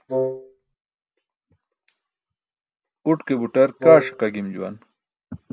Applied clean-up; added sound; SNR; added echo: none; Wind instrument, woodwind instrument; 3 dB; none.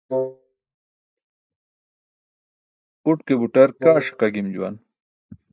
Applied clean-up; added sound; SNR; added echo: neural mask model DeepFilterNet 3.